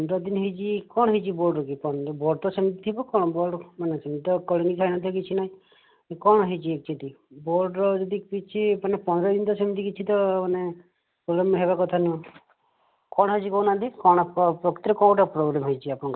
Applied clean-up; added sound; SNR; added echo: none; none; none; none.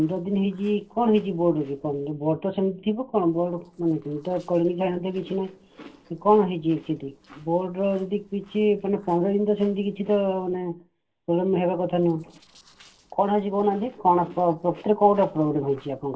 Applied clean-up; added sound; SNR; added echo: neural separator model SepFormer DNS4.